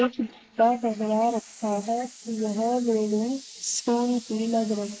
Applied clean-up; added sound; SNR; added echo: neural mask model Resemble Enhance denoiser.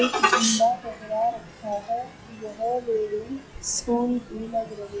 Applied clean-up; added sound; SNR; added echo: classical method log-MMSE.